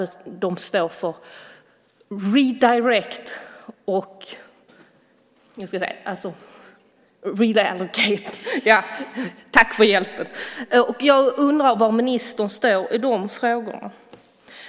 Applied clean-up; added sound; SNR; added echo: none; none; none; none.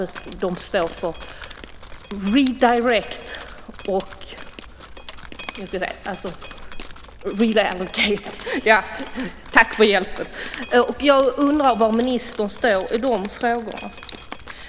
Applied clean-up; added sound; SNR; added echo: none; Drip; 14 dB; none.